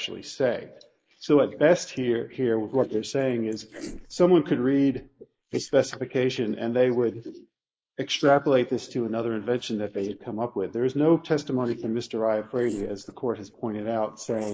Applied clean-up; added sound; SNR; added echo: neural mask model Resemble Enhance denoiser.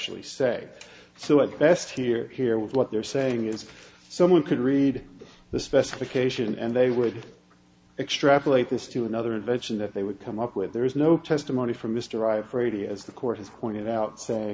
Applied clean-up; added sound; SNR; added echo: none; none; none; none.